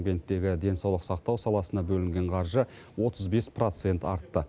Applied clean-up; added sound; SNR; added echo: none; none; none; none.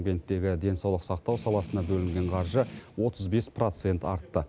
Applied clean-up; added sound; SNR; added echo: none; Strum; 13 dB; none.